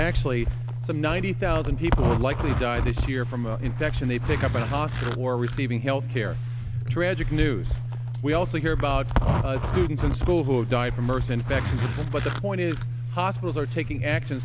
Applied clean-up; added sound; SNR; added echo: none; Zipper (clothing); -1 dB; none.